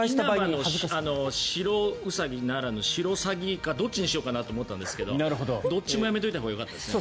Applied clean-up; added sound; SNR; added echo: none; none; none; none.